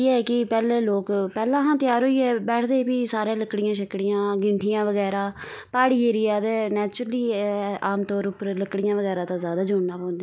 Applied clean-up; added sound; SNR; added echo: none; none; none; none.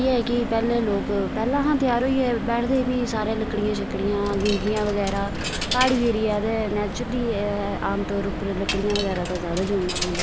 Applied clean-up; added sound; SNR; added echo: none; Coin (dropping); 5 dB; none.